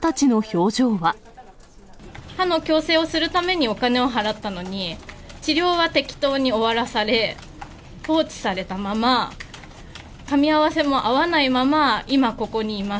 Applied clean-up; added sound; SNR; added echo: none; none; none; none.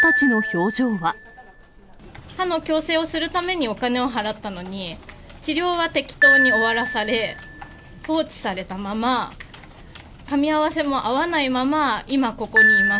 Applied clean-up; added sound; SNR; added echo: none; Piano; 2 dB; none.